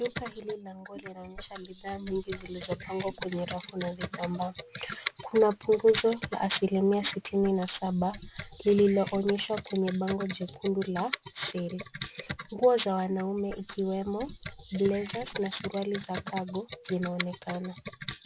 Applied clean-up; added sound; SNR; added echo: none; Computer keyboard; 9 dB; none.